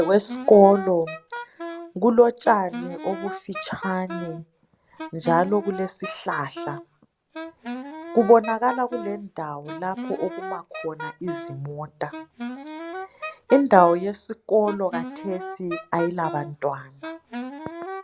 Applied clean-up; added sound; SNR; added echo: none; Wind instrument, woodwind instrument; 12 dB; none.